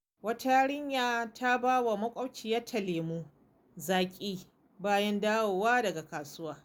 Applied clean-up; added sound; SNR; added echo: none; none; none; none.